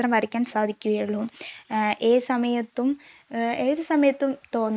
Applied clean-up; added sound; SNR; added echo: neural mask model Resemble Enhance denoiser.